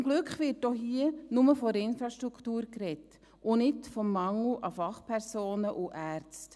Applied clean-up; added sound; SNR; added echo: none; none; none; none.